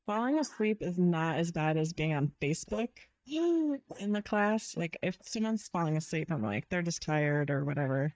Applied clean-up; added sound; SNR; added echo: neural mask model DeepFilterNet 3.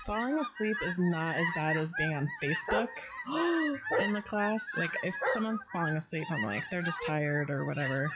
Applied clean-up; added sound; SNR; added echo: classical method log-MMSE.